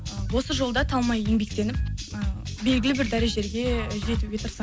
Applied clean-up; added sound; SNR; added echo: none; none; none; none.